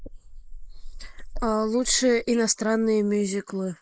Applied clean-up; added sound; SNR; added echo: neural mask model Resemble Enhance denoiser.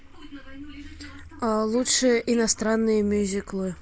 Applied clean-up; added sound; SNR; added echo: none; none; none; none.